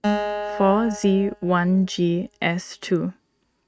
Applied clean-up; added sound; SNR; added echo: neural mask model RNNoise.